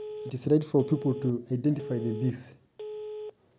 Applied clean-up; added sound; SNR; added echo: none; Telephone; 11 dB; none.